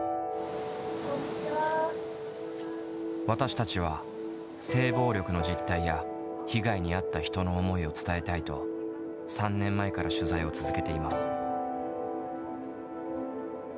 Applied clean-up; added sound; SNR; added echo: none; none; none; none.